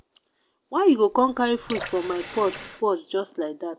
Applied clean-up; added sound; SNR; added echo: none; Water tap, faucet / Water; 14 dB; none.